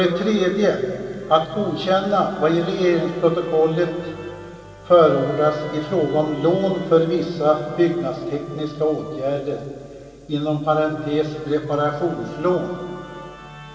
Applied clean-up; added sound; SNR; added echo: none; Musical instrument; 19 dB; reverberation time 2.5 s.